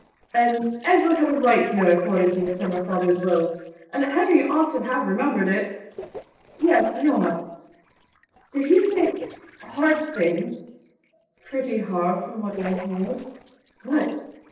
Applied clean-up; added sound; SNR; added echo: neural separator model SepFormer DNS4.